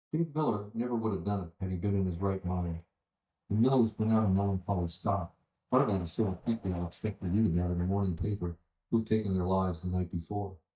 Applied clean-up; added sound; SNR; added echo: neural mask model DeepFilterNet 3.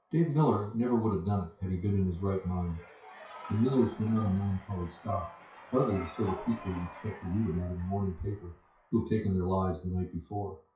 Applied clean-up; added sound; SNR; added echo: classical method WPE with log-MMSE.